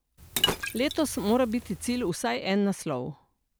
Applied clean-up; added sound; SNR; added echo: none; Liquid; 5 dB; none.